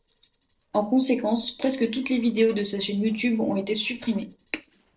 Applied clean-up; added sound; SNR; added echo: neural separator model SepFormer DNS4.